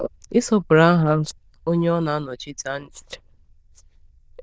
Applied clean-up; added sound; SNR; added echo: neural diffusion model UNIVERSE++.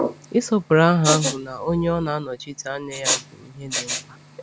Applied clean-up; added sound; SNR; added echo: none; Respiratory sounds; 6 dB; none.